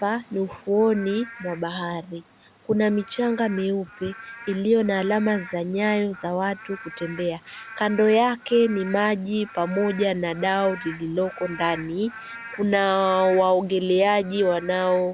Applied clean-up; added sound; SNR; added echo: none; Rain / Frog; 18 dB; none.